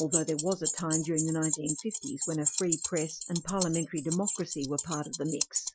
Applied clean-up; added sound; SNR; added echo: classical method Wiener filter.